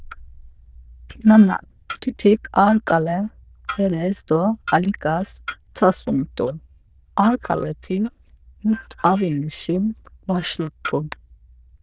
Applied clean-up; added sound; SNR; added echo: neural diffusion model UNIVERSE++.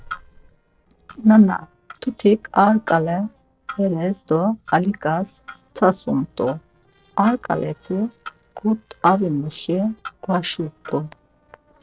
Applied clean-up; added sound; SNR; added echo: neural separator model SepFormer DNS4.